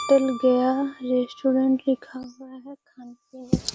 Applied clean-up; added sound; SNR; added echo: none; Keyboard (musical); 19 dB; none.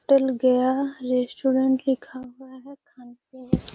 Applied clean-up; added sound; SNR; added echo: none; none; none; none.